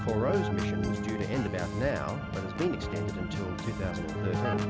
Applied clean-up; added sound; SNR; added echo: none; Organ + Keyboard (musical); -1 dB; none.